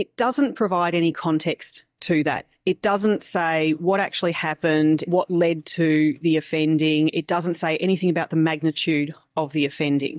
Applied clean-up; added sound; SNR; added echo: neural mask model DeepFilterNet 3.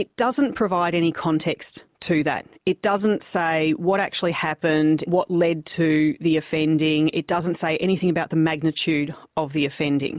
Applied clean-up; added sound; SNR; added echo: none; none; none; none.